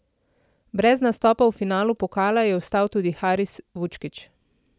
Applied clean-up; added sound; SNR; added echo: none; none; none; none.